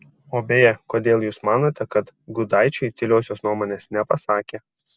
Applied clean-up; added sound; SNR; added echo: none; none; none; none.